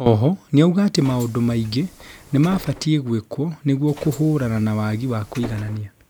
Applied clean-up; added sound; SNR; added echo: none; Bus; 19 dB; none.